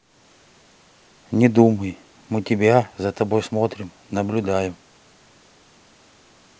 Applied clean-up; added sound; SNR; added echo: none; none; none; none.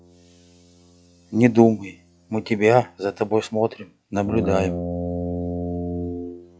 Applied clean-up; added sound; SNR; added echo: classical method log-MMSE.